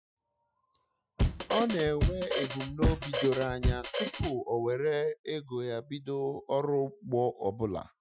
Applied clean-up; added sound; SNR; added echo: classical method Wiener filter.